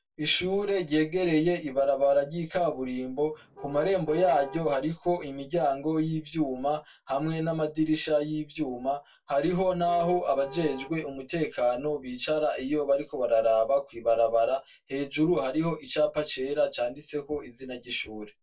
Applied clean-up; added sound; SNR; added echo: neural separator model SepFormer DNS4.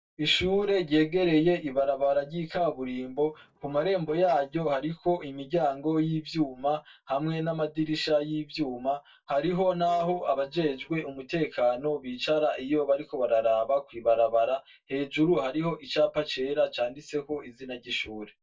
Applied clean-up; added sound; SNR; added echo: neural mask model DeepFilterNet 3.